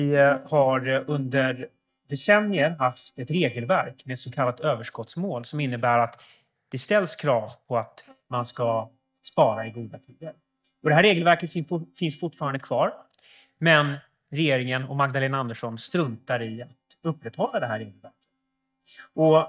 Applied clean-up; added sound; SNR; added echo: neural mask model DeepFilterNet 3.